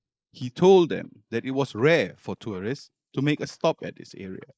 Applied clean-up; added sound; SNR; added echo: neural mask model Resemble Enhance denoiser.